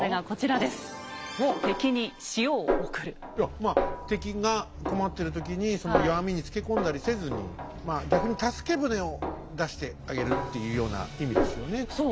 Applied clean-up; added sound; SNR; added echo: none; Snare drum; 5 dB; none.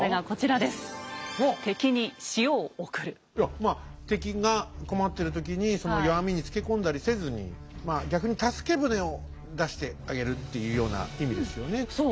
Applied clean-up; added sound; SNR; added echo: none; none; none; none.